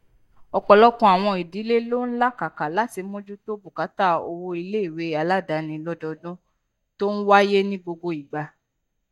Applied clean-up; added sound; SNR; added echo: neural mask model DeepFilterNet 3.